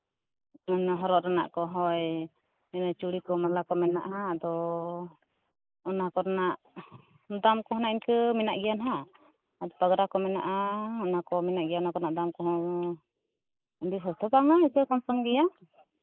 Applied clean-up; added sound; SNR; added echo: neural mask model Resemble Enhance denoiser.